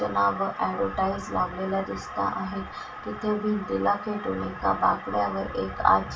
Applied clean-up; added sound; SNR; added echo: none; none; none; reverberation time 0.2 s.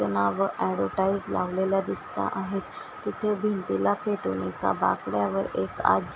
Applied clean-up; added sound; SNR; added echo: none; none; none; none.